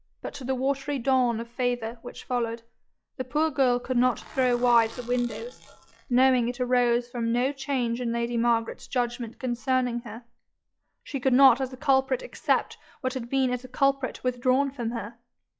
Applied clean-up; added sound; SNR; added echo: classical method log-MMSE.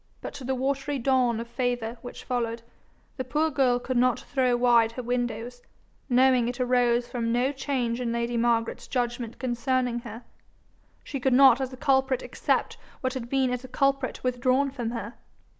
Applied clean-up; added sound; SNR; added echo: none; none; none; none.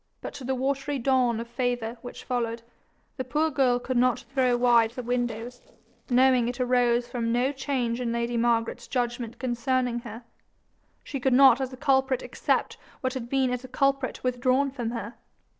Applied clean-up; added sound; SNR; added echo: neural separator model SepFormer DNS4.